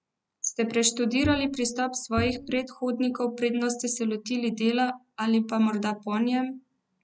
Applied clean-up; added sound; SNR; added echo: none; Bowed string instrument; 8 dB; none.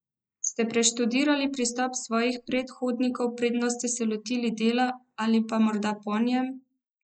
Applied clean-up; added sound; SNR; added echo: neural mask model Resemble Enhance denoiser.